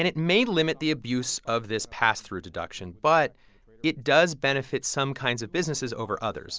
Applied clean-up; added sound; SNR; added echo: none; none; none; none.